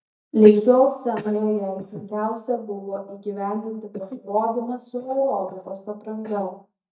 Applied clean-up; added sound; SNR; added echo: neural mask model DeepFilterNet 3.